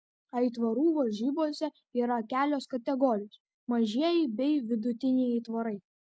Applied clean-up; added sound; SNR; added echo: none; none; none; none.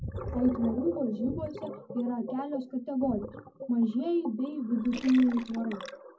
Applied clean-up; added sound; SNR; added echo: none; Gurgling; 11 dB; reverberation time 0.3 s.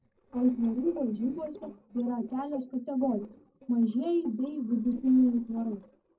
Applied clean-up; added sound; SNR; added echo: neural separator model SepFormer DNS4.